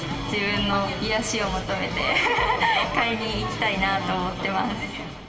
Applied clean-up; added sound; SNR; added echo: none; Bird; 18 dB; reverberation time 2.2 s.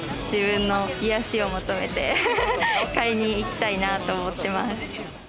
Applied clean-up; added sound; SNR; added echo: none; none; none; none.